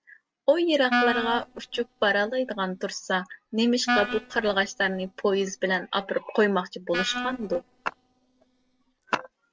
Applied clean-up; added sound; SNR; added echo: neural separator model SepFormer DNS4.